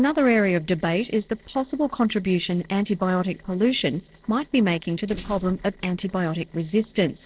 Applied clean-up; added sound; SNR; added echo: neural separator model SepFormer DNS4.